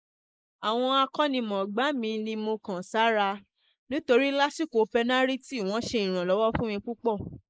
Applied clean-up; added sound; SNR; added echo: neural mask model Resemble Enhance denoiser.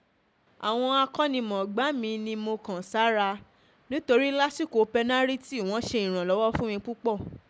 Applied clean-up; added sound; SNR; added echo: none; none; none; none.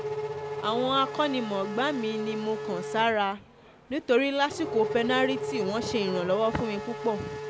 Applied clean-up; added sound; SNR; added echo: none; Race car, auto racing / Accelerating, revving, vroom; 7 dB; none.